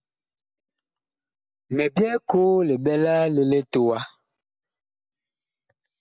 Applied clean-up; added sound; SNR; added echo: none; none; none; none.